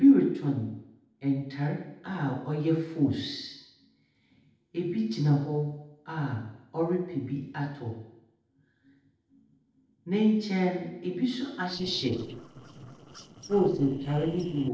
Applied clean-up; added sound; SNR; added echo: neural separator model SepFormer DNS4.